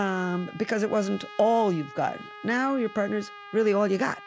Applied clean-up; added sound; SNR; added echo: none; Trumpet; 18 dB; none.